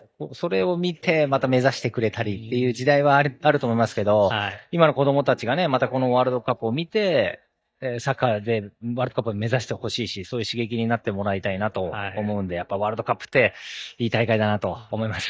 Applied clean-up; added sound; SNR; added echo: neural mask model DeepFilterNet 3.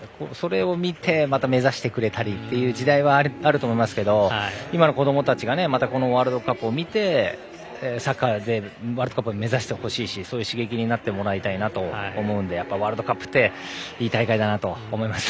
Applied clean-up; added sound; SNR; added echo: none; Bowed string instrument; 20 dB; none.